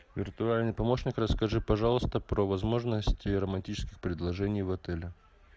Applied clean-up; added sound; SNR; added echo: none; none; none; none.